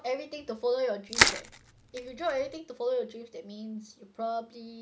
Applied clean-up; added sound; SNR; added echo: none; Crushing; -5 dB; none.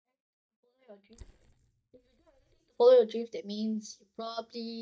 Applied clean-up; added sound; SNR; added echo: neural mask model DeepFilterNet 3.